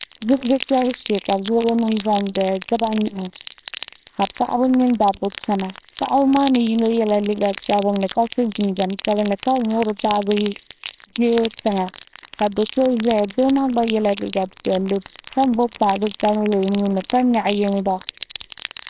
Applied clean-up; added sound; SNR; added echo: neural separator model SepFormer WHAMR!.